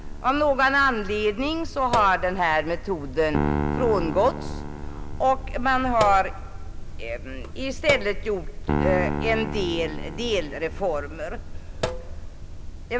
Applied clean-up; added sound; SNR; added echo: none; Sink (filling or washing) + Piano; 4 dB; none.